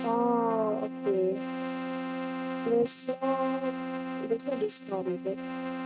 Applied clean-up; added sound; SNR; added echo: neural mask model RNNoise.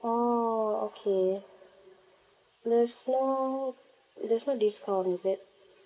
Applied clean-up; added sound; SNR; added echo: neural mask model Resemble Enhance denoiser.